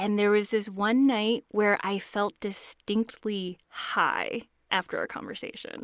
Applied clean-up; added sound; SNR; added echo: none; none; none; none.